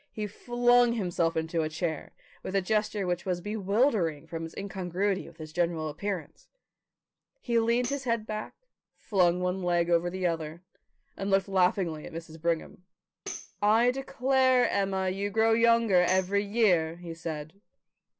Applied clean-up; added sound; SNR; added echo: none; Tambourine; 17 dB; none.